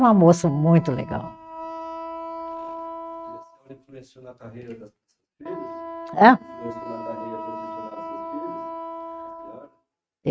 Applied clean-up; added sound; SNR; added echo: neural mask model RNNoise.